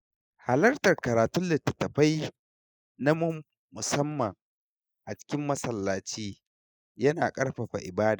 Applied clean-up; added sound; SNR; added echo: neural mask model Resemble Enhance denoiser.